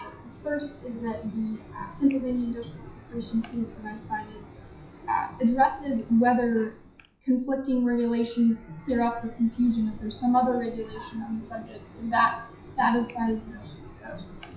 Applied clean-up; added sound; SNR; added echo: classical method WPE with log-MMSE.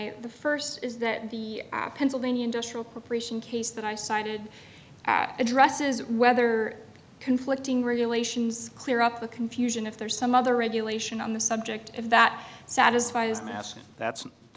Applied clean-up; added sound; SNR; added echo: none; none; none; none.